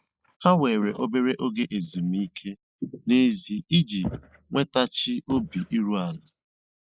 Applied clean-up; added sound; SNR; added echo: neural mask model Resemble Enhance denoiser.